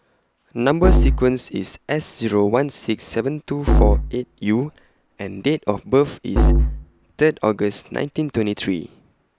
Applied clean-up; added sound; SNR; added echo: none; Musical instrument; 0 dB; none.